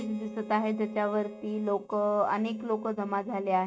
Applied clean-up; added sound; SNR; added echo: neural mask model RNNoise.